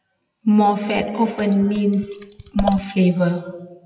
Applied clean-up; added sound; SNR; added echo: classical method WPE with log-MMSE.